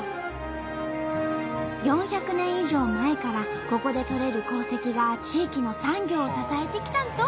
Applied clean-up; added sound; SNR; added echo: none; Acoustic guitar / Strum; 19 dB; none.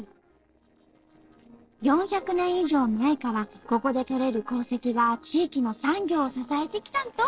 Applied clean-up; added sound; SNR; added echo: neural separator model SepFormer DNS4.